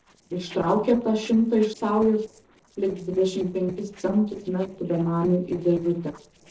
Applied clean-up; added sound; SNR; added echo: neural separator model SepFormer DNS4.